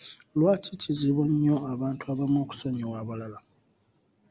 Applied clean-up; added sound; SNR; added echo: none; none; none; none.